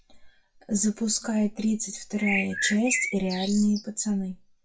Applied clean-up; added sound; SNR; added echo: classical method WPE with log-MMSE.